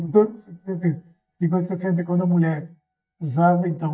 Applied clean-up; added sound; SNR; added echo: neural mask model DeepFilterNet 3.